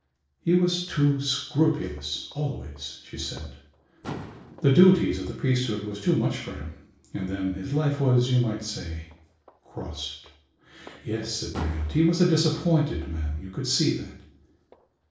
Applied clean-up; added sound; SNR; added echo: neural separator model SepFormer DNS4.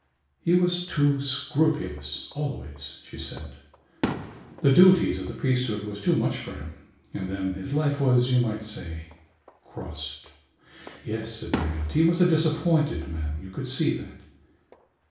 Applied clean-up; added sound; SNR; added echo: none; Fireworks; 15 dB; reverberation time 0.6 s.